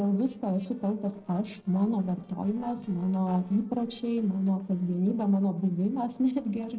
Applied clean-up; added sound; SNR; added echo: neural separator model SepFormer DNS4.